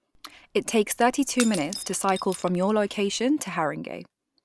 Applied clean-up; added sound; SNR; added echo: none; Shatter / Crushing; 14 dB; none.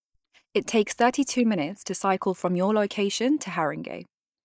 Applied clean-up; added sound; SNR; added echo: neural mask model DeepFilterNet 3.